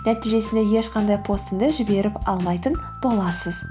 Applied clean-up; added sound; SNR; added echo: none; none; none; none.